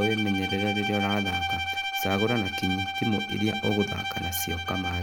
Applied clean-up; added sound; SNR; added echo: none; Bowed string instrument; 2 dB; none.